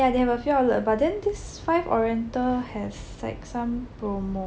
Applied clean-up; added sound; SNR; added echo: none; none; none; none.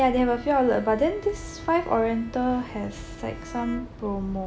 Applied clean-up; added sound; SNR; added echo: none; Bowed string instrument; 19 dB; none.